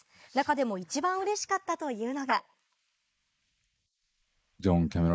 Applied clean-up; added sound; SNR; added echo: neural mask model Resemble Enhance denoiser.